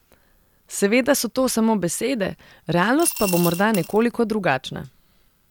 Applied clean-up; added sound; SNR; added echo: none; Coin (dropping) / Glass; 10 dB; none.